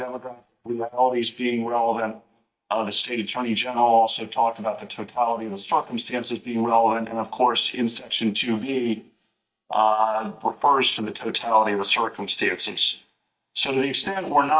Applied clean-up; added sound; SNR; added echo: neural mask model DeepFilterNet 3.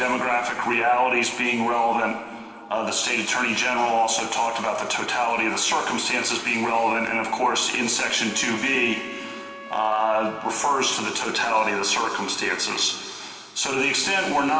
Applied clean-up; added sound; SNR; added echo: none; Trumpet; 16 dB; reverberation time 2.4 s.